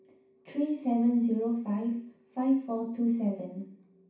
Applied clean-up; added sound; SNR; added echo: none; none; none; reverberation time 0.6 s.